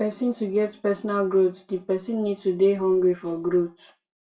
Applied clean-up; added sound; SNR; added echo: none; none; none; reverberation time 0.2 s.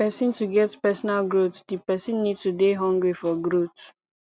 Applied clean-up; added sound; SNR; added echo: none; none; none; none.